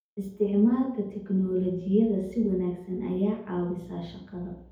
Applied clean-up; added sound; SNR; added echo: none; none; none; reverberation time 2.1 s.